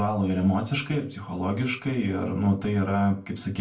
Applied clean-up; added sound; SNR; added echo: none; none; none; reverberation time 0.3 s.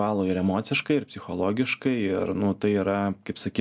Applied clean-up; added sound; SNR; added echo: none; none; none; none.